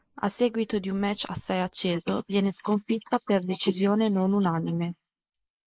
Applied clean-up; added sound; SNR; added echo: neural mask model Resemble Enhance denoiser.